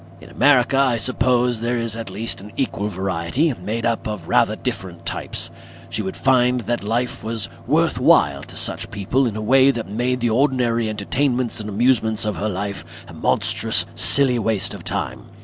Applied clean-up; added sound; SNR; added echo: none; Mechanical fan; 19 dB; none.